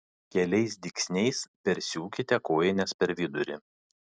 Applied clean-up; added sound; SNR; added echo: none; none; none; none.